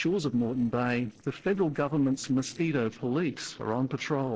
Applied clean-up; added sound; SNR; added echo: neural separator model SepFormer DNS4.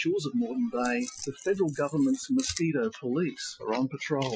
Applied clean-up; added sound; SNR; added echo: classical method Wiener filter.